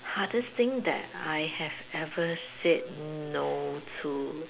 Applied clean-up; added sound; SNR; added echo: none; none; none; none.